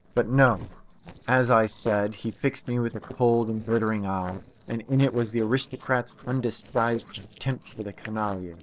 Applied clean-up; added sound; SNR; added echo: neural separator model SepFormer DNS4.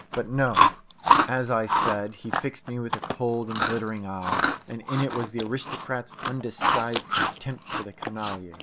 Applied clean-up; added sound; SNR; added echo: none; Chewing, mastication; -3 dB; none.